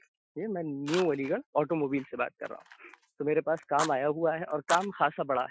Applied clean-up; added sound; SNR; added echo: classical method Wiener filter.